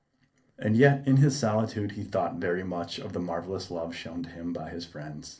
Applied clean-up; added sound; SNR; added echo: none; none; none; reverberation time 0.3 s.